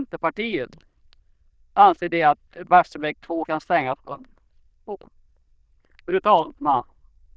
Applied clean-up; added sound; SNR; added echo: neural diffusion model UNIVERSE++.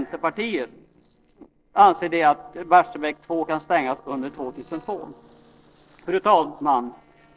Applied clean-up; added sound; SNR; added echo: neural separator model SepFormer DNS4.